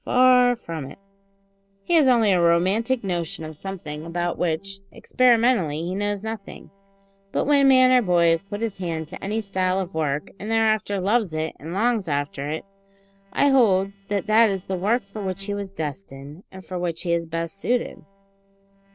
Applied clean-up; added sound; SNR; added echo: neural separator model SepFormer DNS4.